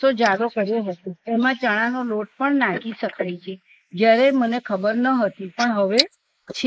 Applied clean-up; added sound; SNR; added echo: neural mask model Resemble Enhance denoiser.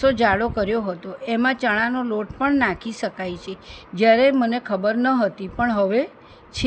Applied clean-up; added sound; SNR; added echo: none; none; none; none.